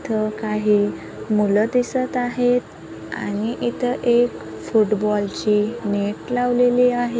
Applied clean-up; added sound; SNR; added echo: none; none; none; none.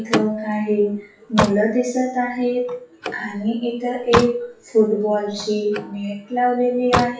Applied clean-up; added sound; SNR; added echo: classical method WPE with log-MMSE.